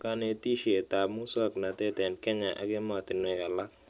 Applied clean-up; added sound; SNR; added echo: none; none; none; none.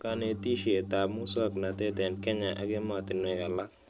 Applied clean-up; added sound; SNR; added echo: none; Organ; 8 dB; none.